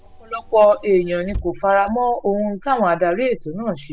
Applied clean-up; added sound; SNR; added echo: none; Engine / Car; 16 dB; none.